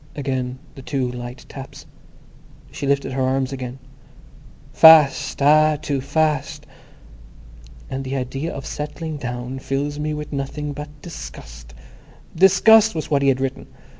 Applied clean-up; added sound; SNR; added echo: none; none; none; none.